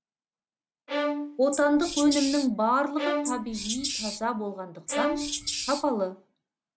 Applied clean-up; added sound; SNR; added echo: none; Bowed string instrument + Wild animals; 3 dB; none.